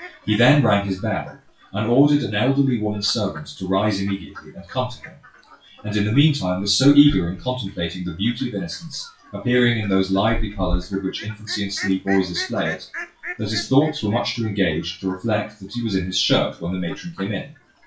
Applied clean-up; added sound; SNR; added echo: classical method WPE with log-MMSE.